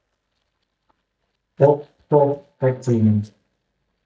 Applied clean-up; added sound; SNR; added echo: neural mask model DeepFilterNet 3.